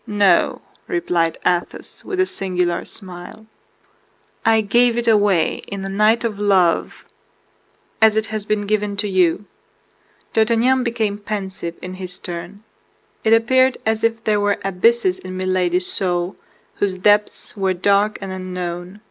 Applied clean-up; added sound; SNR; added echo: none; none; none; none.